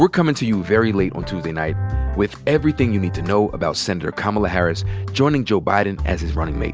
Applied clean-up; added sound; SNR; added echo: none; none; none; none.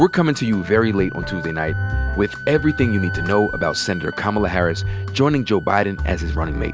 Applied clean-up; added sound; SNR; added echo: none; Wind instrument, woodwind instrument; 14 dB; none.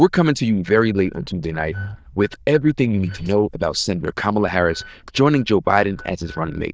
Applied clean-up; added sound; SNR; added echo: neural diffusion model UNIVERSE++.